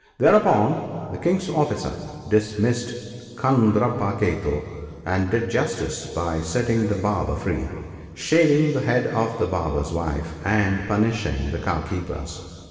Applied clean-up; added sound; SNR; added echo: none; none; none; reverberation time 2.4 s.